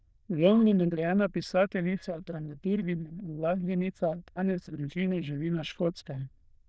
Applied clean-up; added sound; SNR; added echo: neural diffusion model UNIVERSE++.